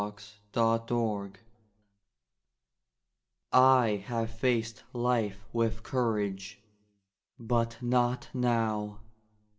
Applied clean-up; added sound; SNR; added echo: none; none; none; reverberation time 0.3 s.